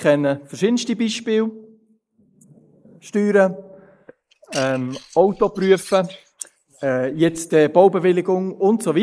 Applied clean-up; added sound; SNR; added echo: neural mask model Resemble Enhance denoiser.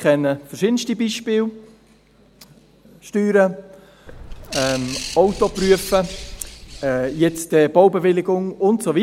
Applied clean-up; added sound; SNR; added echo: none; Bird; 12 dB; none.